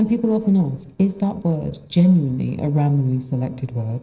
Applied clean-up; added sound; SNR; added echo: neural separator model SepFormer DNS4.